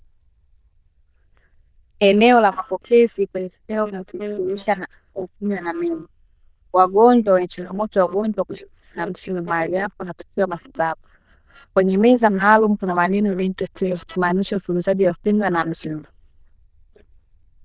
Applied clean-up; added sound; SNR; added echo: neural diffusion model UNIVERSE++.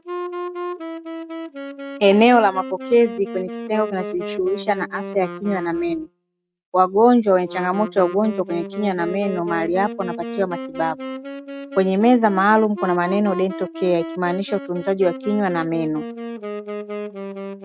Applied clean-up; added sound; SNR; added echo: neural mask model RNNoise.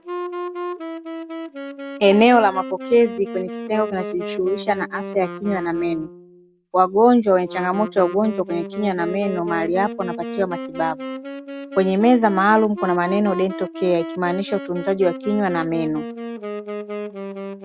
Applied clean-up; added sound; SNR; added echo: none; Wind instrument, woodwind instrument; 10 dB; none.